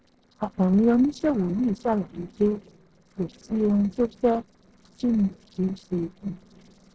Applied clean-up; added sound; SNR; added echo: neural separator model SepFormer DNS4.